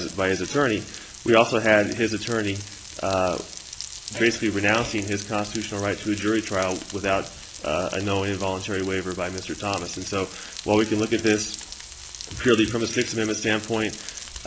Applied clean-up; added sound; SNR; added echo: none; Frying (food); 14 dB; none.